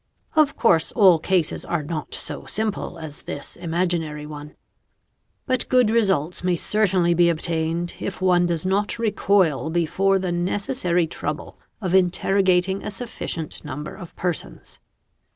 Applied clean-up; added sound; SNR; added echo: none; none; none; none.